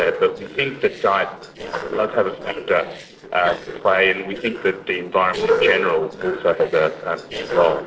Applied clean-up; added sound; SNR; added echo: neural separator model SepFormer DNS4.